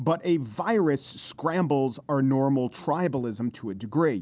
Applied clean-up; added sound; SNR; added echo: none; none; none; none.